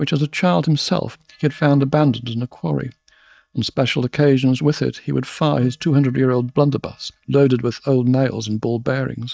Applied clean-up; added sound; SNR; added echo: neural mask model DeepFilterNet 3.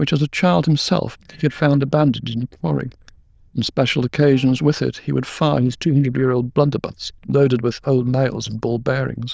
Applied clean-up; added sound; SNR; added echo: neural diffusion model UNIVERSE++.